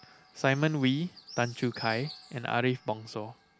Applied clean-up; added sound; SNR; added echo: none; Bird; 19 dB; none.